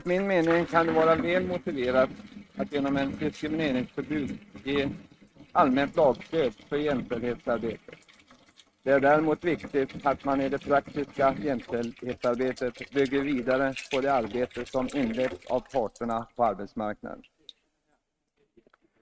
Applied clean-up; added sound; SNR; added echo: neural mask model RNNoise.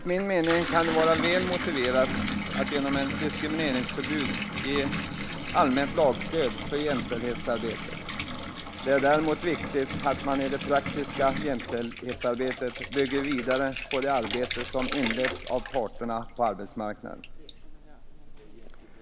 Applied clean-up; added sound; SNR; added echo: none; Bathtub (filling or washing) / Water tap, faucet; 5 dB; none.